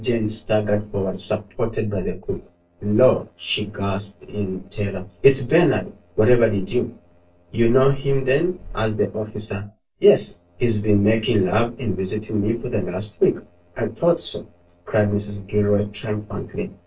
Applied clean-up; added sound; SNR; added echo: neural separator model SepFormer DNS4.